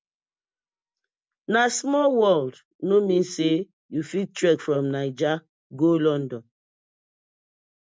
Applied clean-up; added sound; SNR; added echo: none; none; none; none.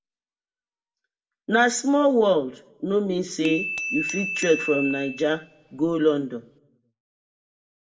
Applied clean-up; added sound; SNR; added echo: none; Glass / Bell; 8 dB; reverberation time 0.4 s.